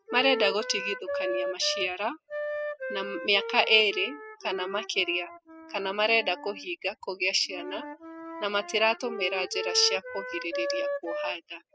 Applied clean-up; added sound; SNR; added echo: classical method spectral subtraction.